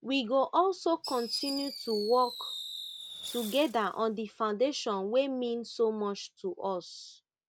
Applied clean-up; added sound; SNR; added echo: none; Fireworks; 10 dB; none.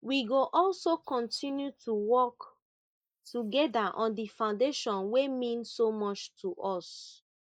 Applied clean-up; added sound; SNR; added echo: neural mask model Resemble Enhance denoiser.